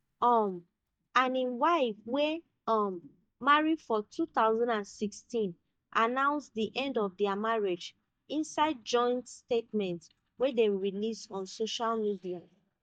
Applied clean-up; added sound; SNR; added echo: neural mask model DeepFilterNet 3.